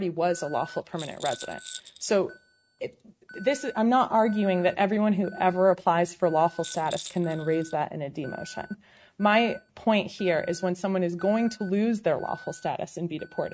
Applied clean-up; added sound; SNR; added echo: neural mask model RNNoise.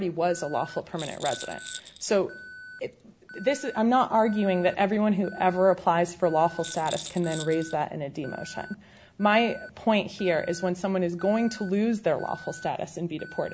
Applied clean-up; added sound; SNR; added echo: none; Rattle + Alarm; 17 dB; none.